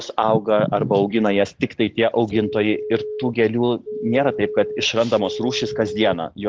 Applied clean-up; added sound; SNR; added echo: none; Telephone; 8 dB; none.